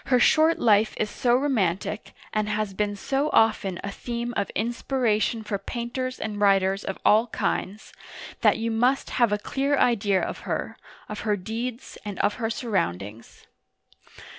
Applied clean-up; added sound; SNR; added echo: none; none; none; none.